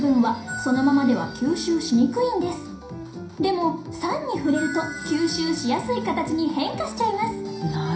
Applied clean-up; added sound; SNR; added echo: none; Glockenspiel; 17 dB; reverberation time 0.5 s.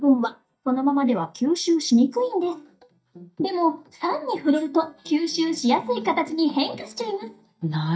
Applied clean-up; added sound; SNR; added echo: neural mask model DeepFilterNet 3.